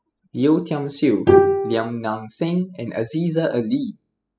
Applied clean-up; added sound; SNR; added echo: classical method spectral subtraction.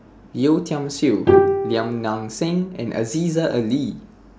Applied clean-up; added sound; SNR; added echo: none; Bowed string instrument; 0 dB; none.